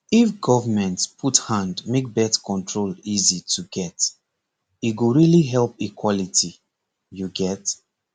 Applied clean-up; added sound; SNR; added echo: none; none; none; none.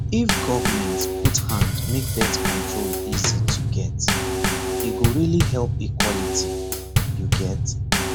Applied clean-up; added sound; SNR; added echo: none; Bass drum / Snare drum / Drum kit; -5 dB; none.